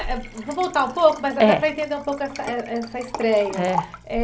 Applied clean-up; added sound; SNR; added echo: none; Liquid; 11 dB; none.